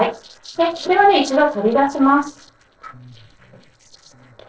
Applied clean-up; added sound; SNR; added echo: neural separator model SepFormer DNS4.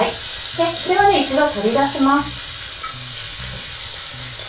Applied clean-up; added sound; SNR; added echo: none; Bass guitar; 20 dB; reverberation time 0.2 s.